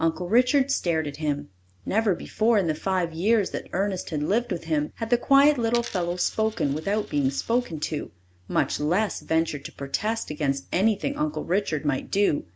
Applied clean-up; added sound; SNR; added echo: none; Coin (dropping); 19 dB; none.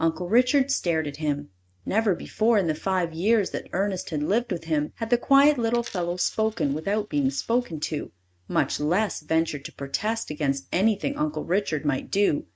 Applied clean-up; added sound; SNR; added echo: neural mask model RNNoise.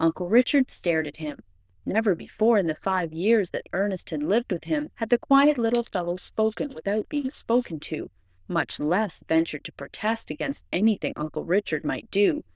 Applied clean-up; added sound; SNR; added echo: neural diffusion model UNIVERSE++.